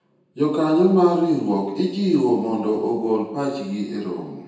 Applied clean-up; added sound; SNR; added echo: none; none; none; reverberation time 0.9 s.